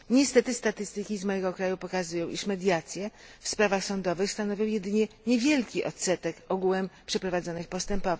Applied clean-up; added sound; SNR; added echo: none; none; none; none.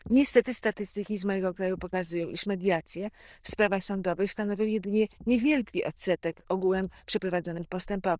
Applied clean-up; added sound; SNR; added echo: neural diffusion model UNIVERSE++.